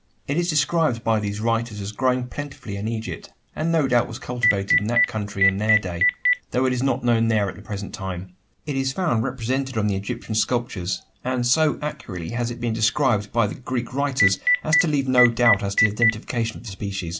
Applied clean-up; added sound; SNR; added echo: none; Telephone; -1 dB; none.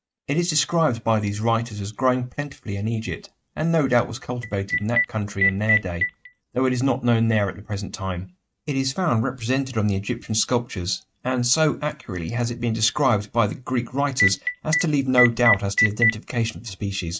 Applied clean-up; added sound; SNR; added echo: neural mask model RNNoise.